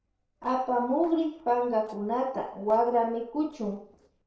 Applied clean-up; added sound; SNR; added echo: neural separator model SepFormer DNS4.